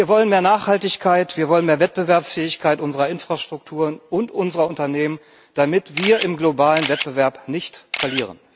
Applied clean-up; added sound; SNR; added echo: none; Camera; 3 dB; none.